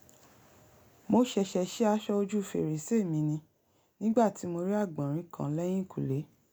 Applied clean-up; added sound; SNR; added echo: none; none; none; none.